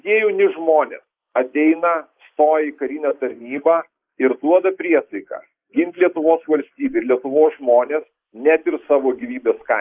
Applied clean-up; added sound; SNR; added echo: neural mask model Resemble Enhance denoiser.